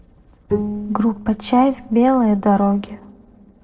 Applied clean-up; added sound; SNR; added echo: neural separator model SepFormer DNS4.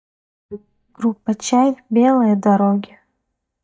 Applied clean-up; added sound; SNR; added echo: neural mask model DeepFilterNet 3.